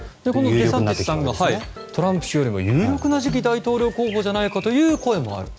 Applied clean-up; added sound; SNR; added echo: none; Snare drum + Bird; 17 dB; none.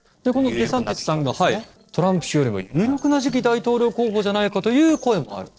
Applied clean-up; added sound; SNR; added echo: neural separator model SepFormer DNS4.